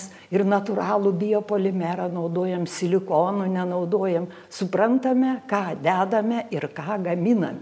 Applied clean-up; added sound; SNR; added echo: none; none; none; none.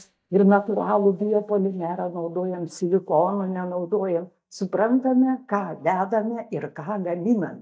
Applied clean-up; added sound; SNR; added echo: neural mask model DeepFilterNet 3.